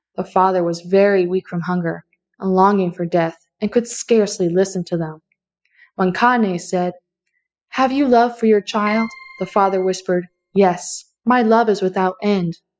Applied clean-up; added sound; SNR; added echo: classical method spectral subtraction.